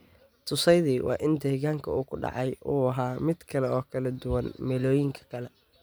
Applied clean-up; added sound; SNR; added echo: none; none; none; none.